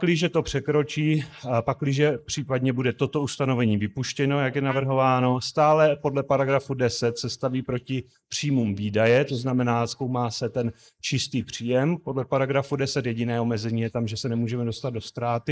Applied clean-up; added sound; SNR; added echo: neural mask model Resemble Enhance denoiser.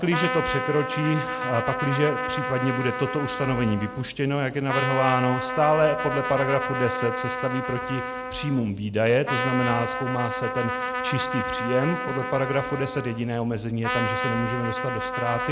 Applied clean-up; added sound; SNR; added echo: none; Trumpet; 4 dB; none.